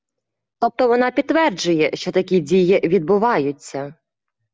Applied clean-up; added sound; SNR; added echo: none; none; none; none.